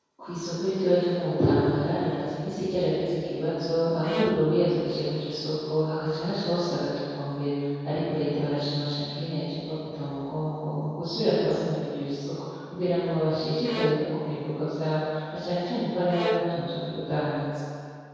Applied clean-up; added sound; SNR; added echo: none; Bowed string instrument; 9 dB; reverberation time 2.2 s.